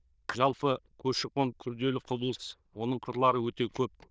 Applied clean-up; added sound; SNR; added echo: neural diffusion model UNIVERSE++.